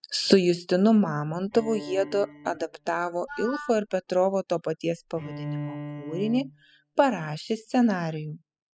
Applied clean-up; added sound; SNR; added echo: classical method spectral subtraction.